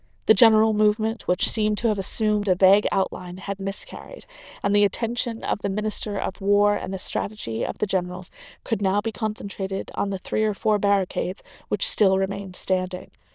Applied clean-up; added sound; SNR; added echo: neural diffusion model UNIVERSE++.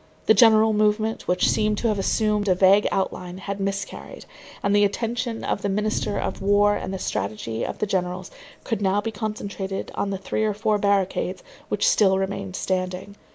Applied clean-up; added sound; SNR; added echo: none; Boom; 11 dB; none.